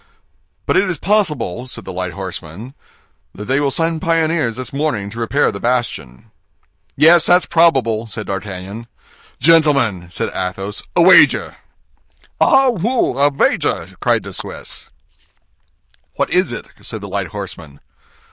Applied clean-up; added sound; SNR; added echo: neural diffusion model UNIVERSE++.